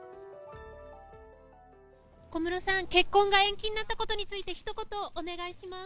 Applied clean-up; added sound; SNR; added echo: none; none; none; none.